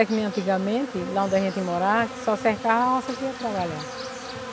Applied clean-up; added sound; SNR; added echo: none; Insect; 10 dB; none.